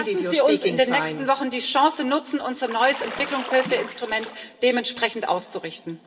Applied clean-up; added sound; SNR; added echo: none; Bathtub (filling or washing) / Splash, splatter; 11 dB; reverberation time 2.0 s.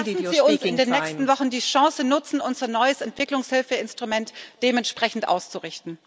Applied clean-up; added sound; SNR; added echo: none; none; none; none.